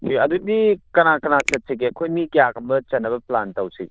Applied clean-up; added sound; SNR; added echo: neural diffusion model UNIVERSE++.